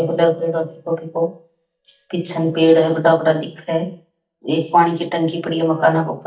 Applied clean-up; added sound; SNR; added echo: neural mask model DeepFilterNet 3.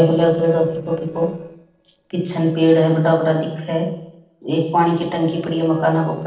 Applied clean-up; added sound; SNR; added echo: neural separator model SepFormer DNS4.